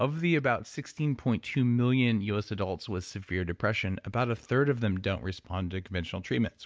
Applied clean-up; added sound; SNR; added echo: none; none; none; none.